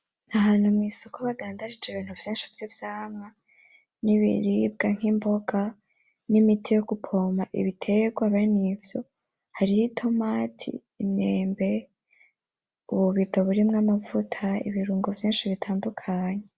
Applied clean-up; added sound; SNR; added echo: none; none; none; none.